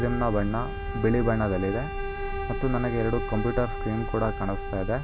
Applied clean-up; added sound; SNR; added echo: none; Bowed string instrument + Wind instrument, woodwind instrument; 9 dB; none.